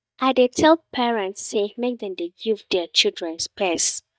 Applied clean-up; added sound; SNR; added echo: neural mask model DeepFilterNet 3.